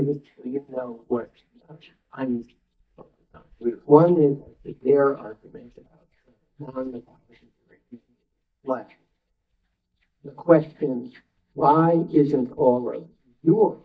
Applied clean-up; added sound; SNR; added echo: neural mask model DeepFilterNet 3.